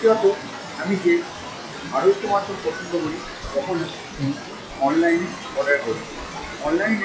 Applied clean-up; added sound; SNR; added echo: classical method log-MMSE.